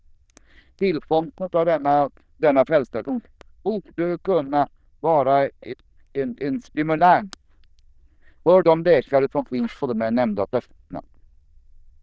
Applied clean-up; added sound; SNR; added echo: neural diffusion model UNIVERSE++.